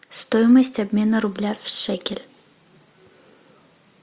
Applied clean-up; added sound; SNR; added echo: none; none; none; none.